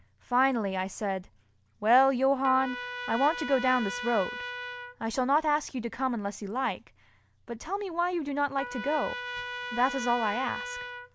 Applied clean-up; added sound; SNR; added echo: none; Trumpet; 11 dB; none.